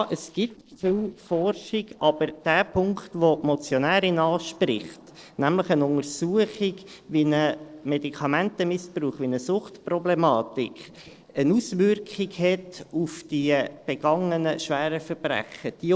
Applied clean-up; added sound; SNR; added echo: neural separator model SepFormer DNS4.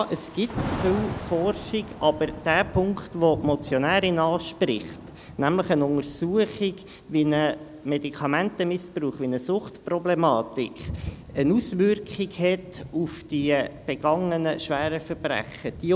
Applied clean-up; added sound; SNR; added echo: none; Thunder / Rain; 14 dB; none.